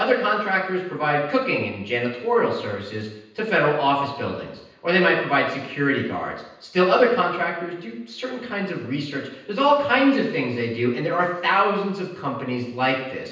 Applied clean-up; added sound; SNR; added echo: none; none; none; reverberation time 0.9 s.